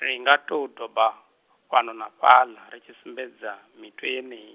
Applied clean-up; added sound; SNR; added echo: none; none; none; none.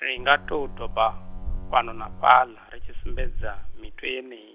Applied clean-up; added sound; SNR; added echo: none; Boat, Water vehicle; 4 dB; none.